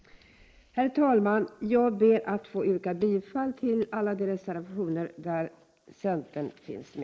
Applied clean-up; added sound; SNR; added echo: neural mask model Resemble Enhance denoiser.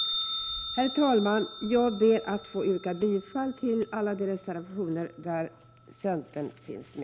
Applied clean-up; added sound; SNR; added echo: none; Bell; 8 dB; none.